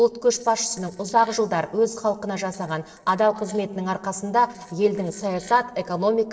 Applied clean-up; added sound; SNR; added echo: neural separator model SepFormer DNS4.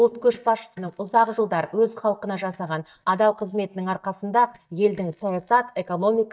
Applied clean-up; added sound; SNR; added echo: neural mask model DeepFilterNet 3.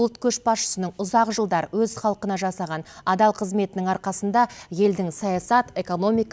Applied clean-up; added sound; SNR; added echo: none; none; none; none.